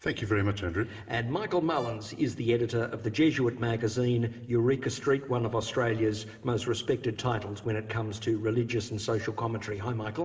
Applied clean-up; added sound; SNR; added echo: none; Brass instrument; 17 dB; reverberation time 2.2 s.